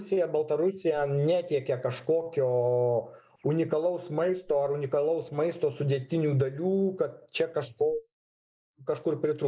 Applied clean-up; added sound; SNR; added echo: neural mask model Resemble Enhance denoiser.